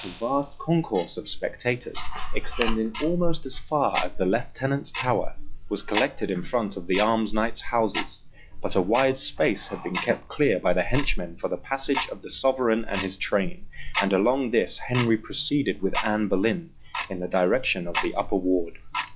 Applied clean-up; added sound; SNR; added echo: classical method log-MMSE.